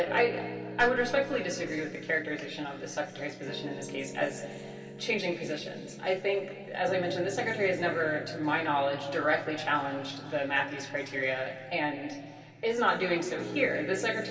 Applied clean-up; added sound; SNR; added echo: none; Piano; 13 dB; reverberation time 2.4 s.